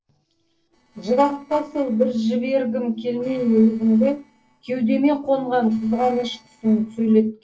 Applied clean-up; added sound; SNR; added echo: neural separator model SepFormer DNS4.